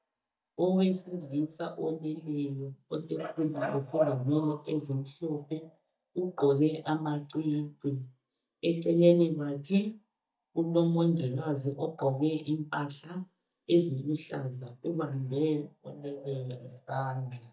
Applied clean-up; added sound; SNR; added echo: neural mask model DeepFilterNet 3.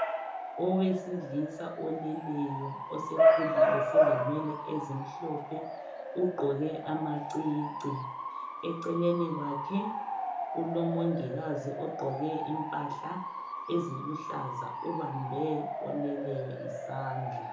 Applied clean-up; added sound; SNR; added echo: none; Bark / Motor vehicle (road) / Siren; -1 dB; reverberation time 1.0 s.